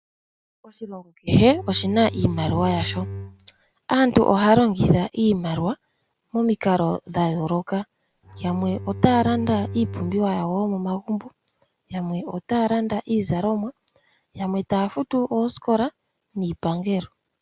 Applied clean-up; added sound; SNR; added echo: none; Bowed string instrument; 11 dB; none.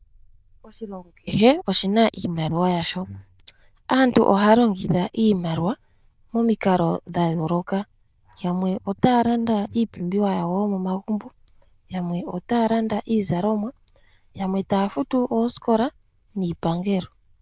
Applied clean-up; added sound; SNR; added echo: neural diffusion model UNIVERSE++.